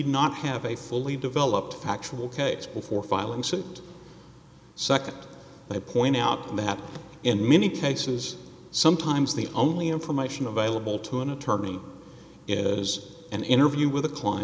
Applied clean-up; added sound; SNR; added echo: none; none; none; none.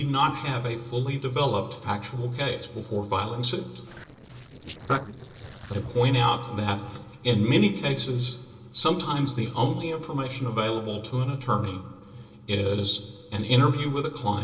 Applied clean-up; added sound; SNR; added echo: neural separator model SepFormer DNS4.